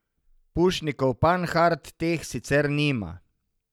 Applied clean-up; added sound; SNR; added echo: none; none; none; none.